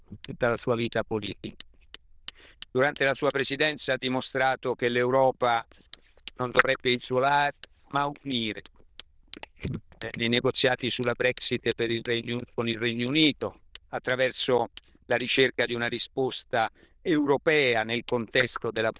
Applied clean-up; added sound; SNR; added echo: neural diffusion model UNIVERSE++.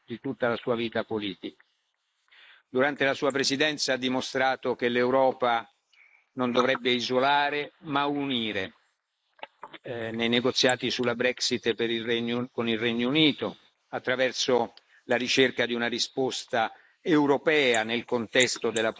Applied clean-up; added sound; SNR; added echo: neural mask model Resemble Enhance denoiser.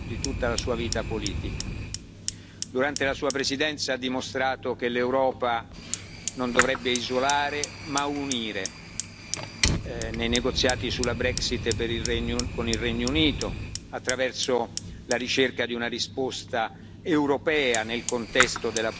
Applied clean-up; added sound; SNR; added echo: none; Fire; 5 dB; none.